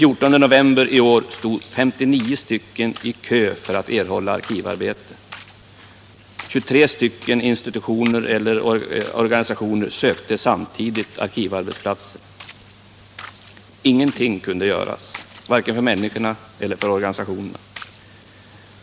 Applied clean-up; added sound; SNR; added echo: none; Splash, splatter; 19 dB; none.